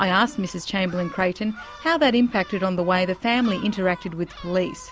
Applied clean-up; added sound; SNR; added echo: none; Gull, seagull; 19 dB; none.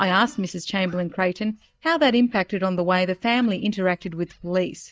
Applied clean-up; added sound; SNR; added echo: neural mask model DeepFilterNet 3.